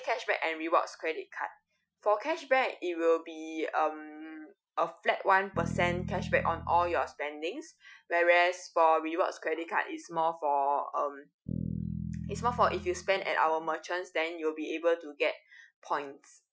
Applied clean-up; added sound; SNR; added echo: classical method Wiener filter.